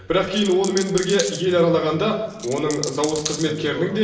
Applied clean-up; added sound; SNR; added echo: none; Coin (dropping); 12 dB; reverberation time 1.0 s.